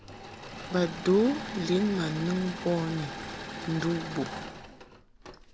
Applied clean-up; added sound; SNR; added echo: none; Engine / Mechanisms; 9 dB; none.